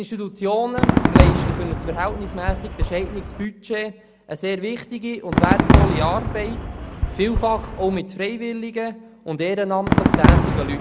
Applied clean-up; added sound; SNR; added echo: none; Fireworks; -4 dB; none.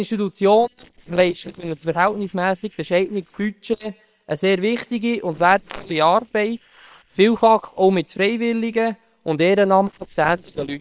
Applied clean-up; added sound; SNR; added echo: neural separator model SepFormer WHAM!.